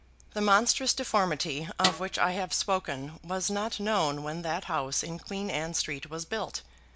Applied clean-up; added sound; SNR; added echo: none; Snare drum; 3 dB; none.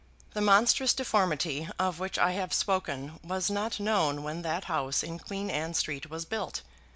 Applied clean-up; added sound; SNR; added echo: none; none; none; none.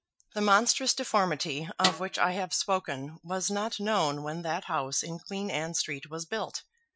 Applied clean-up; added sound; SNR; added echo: classical method Wiener filter.